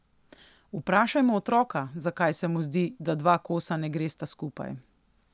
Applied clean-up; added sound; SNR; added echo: none; none; none; none.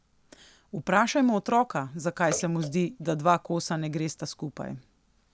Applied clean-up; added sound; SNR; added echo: none; Bathtub (filling or washing) / Water / Splash, splatter; 17 dB; none.